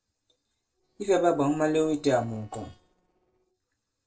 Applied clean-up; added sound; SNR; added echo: neural separator model SepFormer DNS4.